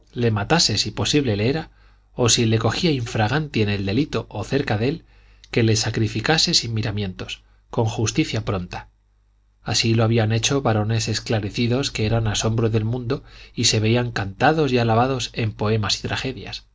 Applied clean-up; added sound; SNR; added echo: none; none; none; none.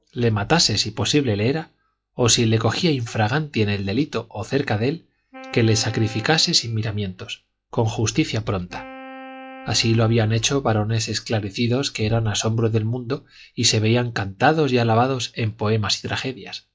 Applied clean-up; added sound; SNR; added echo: classical method log-MMSE.